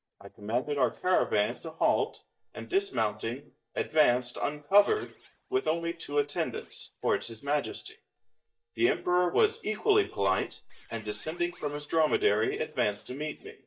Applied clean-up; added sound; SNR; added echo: neural mask model DeepFilterNet 3.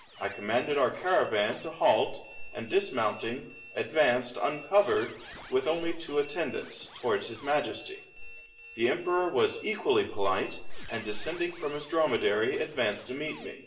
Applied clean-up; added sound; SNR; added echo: none; Squeak; 19 dB; reverberation time 0.7 s.